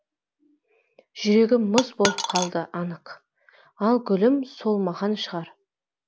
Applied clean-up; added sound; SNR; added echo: none; Coin (dropping); 2 dB; none.